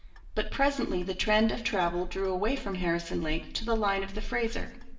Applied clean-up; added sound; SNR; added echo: none; Clock; 13 dB; reverberation time 0.8 s.